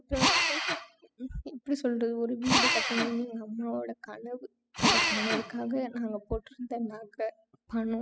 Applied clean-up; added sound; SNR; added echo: classical method spectral subtraction.